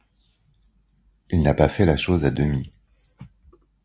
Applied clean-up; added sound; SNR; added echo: none; none; none; none.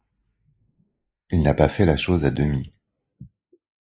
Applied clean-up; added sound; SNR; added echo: neural mask model Resemble Enhance denoiser.